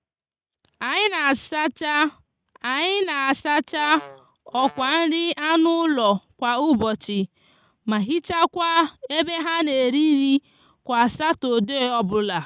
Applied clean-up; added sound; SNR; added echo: neural mask model RNNoise.